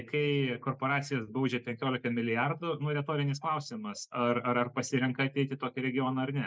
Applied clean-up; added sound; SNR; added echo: neural mask model Resemble Enhance denoiser.